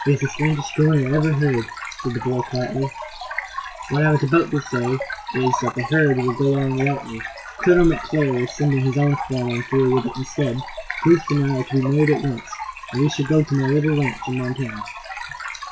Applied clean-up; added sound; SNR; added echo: classical method WPE with log-MMSE.